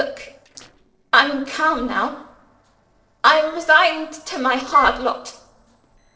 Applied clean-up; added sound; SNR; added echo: neural separator model SepFormer DNS4.